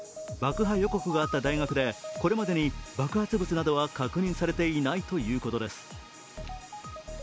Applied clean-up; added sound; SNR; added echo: none; none; none; none.